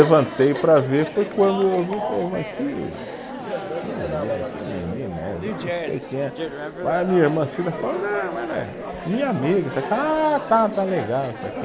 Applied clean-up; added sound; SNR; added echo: none; Chatter; 7 dB; none.